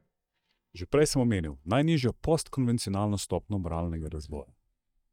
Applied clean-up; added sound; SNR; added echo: neural mask model DeepFilterNet 3.